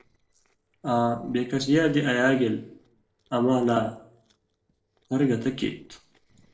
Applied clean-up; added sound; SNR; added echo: neural separator model SepFormer DNS4.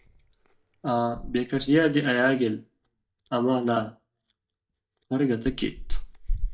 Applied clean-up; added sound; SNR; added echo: neural mask model DeepFilterNet 3.